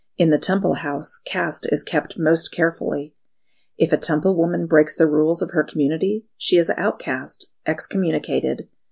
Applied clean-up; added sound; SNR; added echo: none; none; none; none.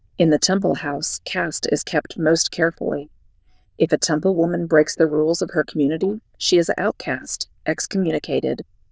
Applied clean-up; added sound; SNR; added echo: neural diffusion model UNIVERSE++.